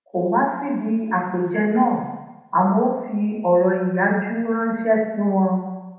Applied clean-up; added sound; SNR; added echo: none; none; none; reverberation time 1.0 s.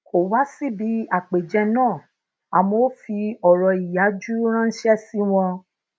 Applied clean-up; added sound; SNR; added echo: none; none; none; none.